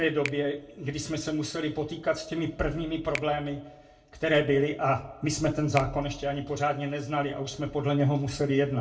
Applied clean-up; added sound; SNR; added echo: none; Finger snapping; 18 dB; reverberation time 0.3 s.